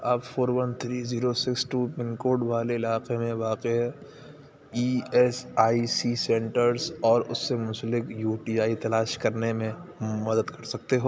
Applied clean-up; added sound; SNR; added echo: none; none; none; none.